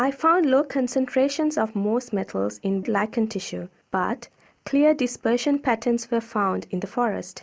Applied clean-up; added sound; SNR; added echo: none; none; none; none.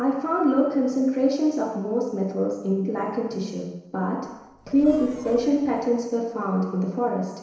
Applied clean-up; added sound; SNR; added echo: neural separator model SepFormer DNS4.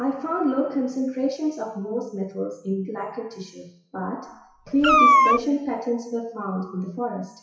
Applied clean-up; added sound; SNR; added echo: classical method WPE with log-MMSE.